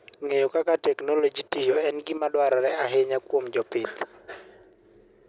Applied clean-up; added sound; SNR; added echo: none; none; none; none.